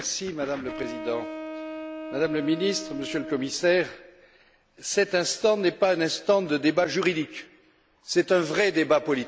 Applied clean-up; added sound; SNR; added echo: none; Wind instrument, woodwind instrument; 11 dB; none.